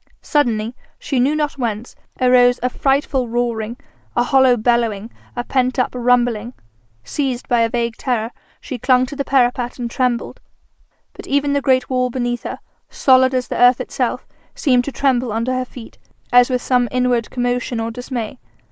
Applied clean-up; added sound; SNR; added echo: neural mask model Resemble Enhance denoiser.